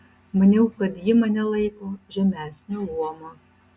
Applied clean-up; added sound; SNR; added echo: none; none; none; none.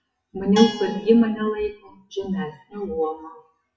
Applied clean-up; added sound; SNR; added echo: classical method WPE with log-MMSE.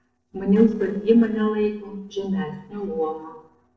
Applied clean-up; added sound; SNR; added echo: neural separator model SepFormer DNS4.